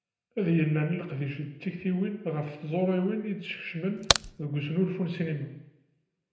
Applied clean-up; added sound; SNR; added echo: none; Crack; -4 dB; reverberation time 0.8 s.